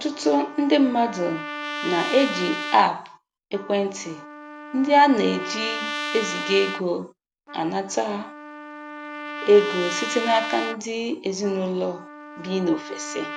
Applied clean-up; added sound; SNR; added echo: none; Trumpet; 9 dB; none.